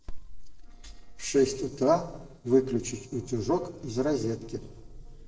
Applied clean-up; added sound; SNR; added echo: neural separator model SepFormer DNS4.